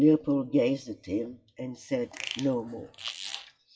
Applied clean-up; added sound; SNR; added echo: classical method WPE with log-MMSE.